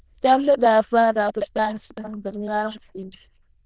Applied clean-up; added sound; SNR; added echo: neural diffusion model UNIVERSE++.